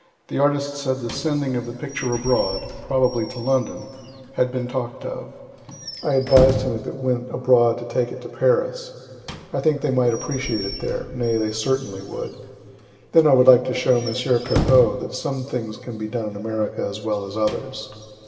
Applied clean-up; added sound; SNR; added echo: none; Squeak / Slam / Wood; 11 dB; reverberation time 2.3 s.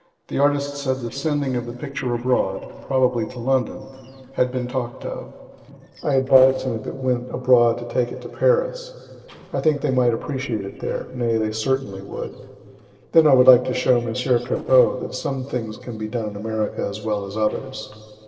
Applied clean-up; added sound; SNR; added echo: neural separator model SepFormer DNS4.